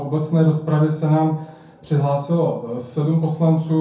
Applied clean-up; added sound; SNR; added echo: none; none; none; reverberation time 0.5 s.